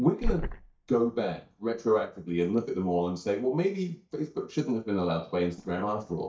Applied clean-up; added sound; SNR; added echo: neural mask model DeepFilterNet 3.